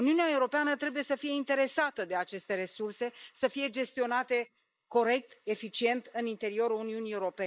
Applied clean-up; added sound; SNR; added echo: neural mask model Resemble Enhance denoiser.